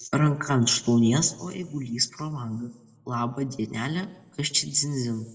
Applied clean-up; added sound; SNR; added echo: none; none; none; reverberation time 1.0 s.